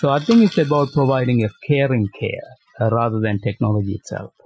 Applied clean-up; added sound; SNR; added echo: classical method Wiener filter.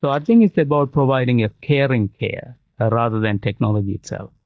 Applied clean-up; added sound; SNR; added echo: neural mask model DeepFilterNet 3.